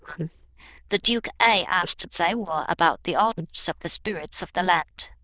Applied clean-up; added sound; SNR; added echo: neural diffusion model UNIVERSE++.